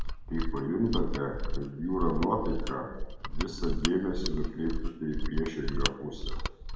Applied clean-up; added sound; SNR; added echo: none; Mechanisms; -1 dB; reverberation time 1.0 s.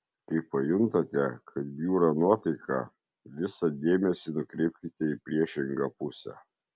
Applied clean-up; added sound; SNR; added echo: none; none; none; none.